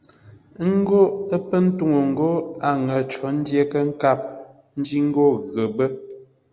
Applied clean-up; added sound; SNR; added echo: none; none; none; none.